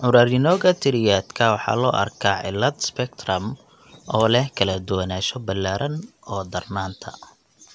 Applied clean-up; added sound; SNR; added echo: none; none; none; none.